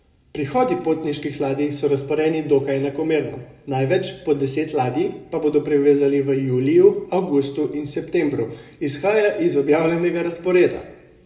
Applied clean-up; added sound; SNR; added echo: none; none; none; reverberation time 0.9 s.